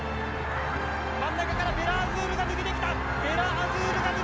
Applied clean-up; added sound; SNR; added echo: none; none; none; none.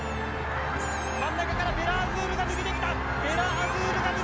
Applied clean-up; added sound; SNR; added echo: none; Meow; 19 dB; none.